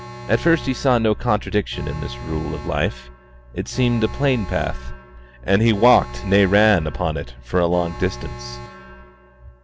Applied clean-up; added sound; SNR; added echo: none; Alarm; 16 dB; none.